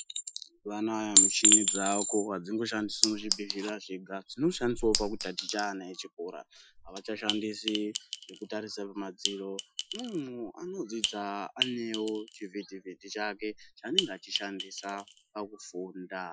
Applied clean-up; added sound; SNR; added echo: classical method Wiener filter.